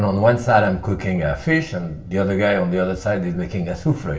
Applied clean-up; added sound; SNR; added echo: none; none; none; reverberation time 0.4 s.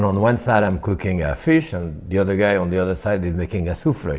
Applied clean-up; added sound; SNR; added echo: none; none; none; none.